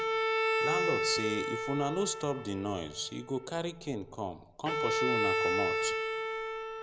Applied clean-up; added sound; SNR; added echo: none; Bowed string instrument; -3 dB; none.